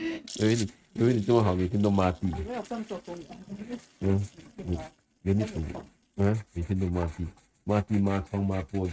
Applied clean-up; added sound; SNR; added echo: neural mask model RNNoise.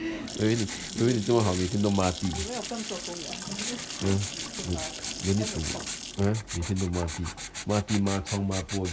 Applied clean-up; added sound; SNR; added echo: none; Sink (filling or washing) / Water tap, faucet / Splash, splatter + Writing; 8 dB; none.